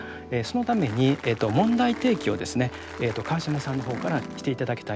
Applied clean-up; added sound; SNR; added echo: none; Applause; 17 dB; none.